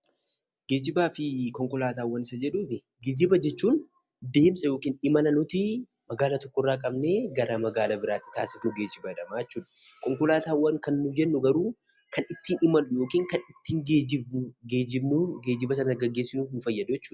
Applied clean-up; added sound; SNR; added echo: none; none; none; none.